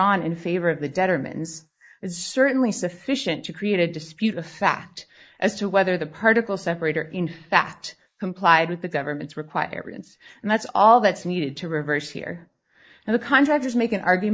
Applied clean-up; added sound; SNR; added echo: neural mask model Resemble Enhance denoiser.